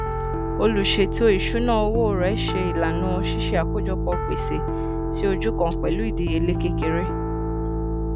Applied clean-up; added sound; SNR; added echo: none; Piano; -1 dB; none.